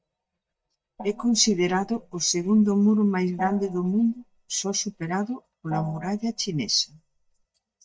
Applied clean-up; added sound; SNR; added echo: neural mask model DeepFilterNet 3.